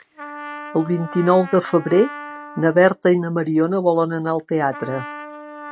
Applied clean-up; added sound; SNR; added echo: none; Trumpet; 16 dB; none.